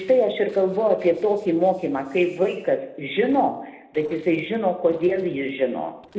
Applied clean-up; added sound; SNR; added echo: neural separator model SepFormer DNS4.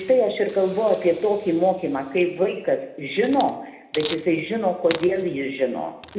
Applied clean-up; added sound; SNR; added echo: none; Hiss; 14 dB; reverberation time 0.7 s.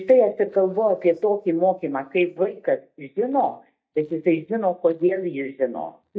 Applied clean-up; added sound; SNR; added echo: neural mask model DeepFilterNet 3.